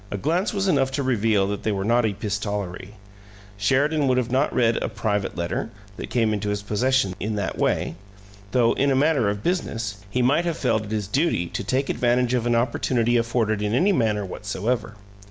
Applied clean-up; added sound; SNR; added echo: none; none; none; none.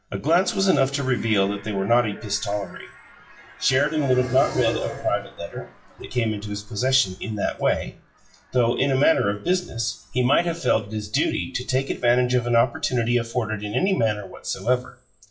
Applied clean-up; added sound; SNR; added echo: classical method WPE with log-MMSE.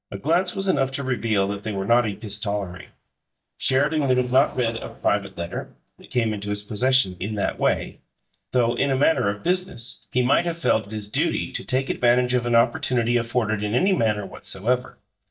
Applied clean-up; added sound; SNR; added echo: neural mask model DeepFilterNet 3.